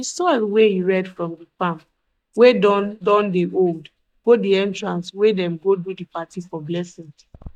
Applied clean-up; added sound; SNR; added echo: neural mask model DeepFilterNet 3.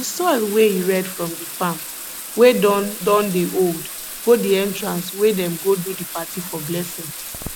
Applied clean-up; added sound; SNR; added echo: none; Bathtub (filling or washing); 11 dB; none.